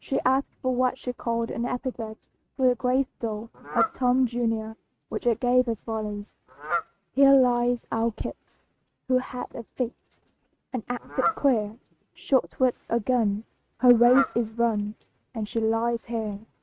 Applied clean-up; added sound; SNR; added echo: neural mask model RNNoise.